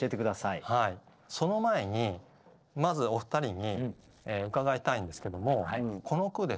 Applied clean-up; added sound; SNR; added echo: neural separator model SepFormer DNS4.